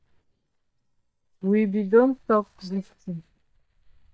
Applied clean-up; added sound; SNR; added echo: neural mask model DeepFilterNet 3.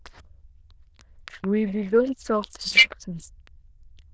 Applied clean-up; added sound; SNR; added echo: neural diffusion model UNIVERSE++.